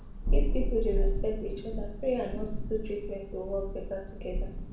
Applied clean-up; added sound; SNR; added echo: none; Thunder; -4 dB; reverberation time 0.7 s.